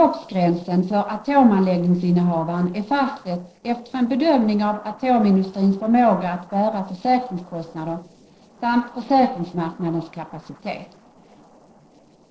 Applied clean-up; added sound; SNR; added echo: neural separator model SepFormer DNS4.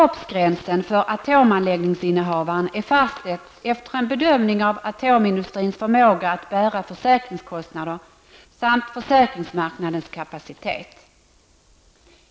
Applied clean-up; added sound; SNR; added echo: none; none; none; none.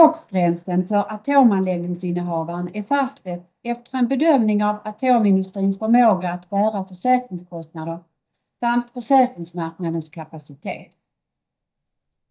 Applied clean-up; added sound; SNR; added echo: neural mask model DeepFilterNet 3.